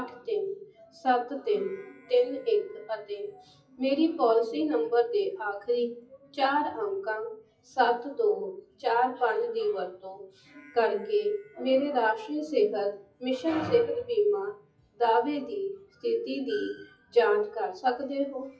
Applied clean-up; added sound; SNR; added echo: classical method WPE with log-MMSE.